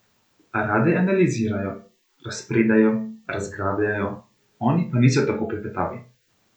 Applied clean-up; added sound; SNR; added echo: none; none; none; none.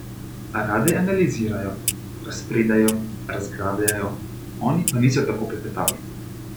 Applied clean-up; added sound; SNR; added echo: none; Clock; 7 dB; none.